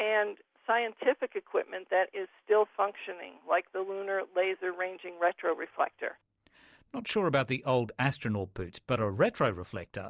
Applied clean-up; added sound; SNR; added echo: none; none; none; none.